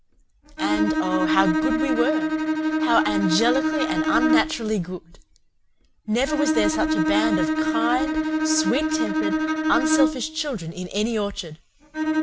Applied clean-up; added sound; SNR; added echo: none; Bowed string instrument; -2 dB; none.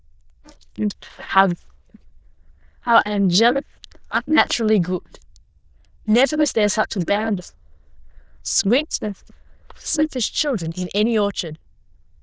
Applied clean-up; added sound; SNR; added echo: neural diffusion model UNIVERSE++.